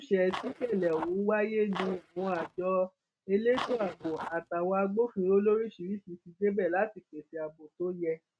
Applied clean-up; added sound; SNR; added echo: neural mask model RNNoise.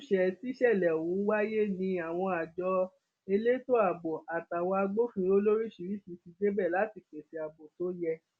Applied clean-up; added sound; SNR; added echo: none; none; none; none.